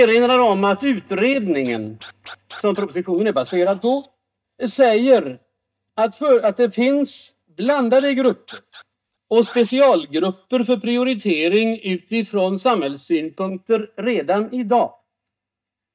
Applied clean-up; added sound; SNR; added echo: neural mask model DeepFilterNet 3.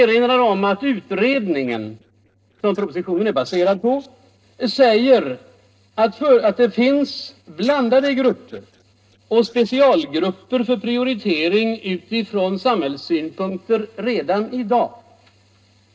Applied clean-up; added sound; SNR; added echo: neural separator model SepFormer DNS4.